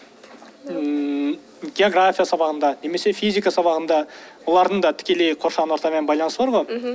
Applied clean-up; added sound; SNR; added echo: none; none; none; none.